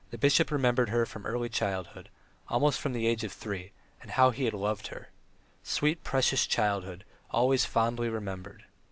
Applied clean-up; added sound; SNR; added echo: none; none; none; none.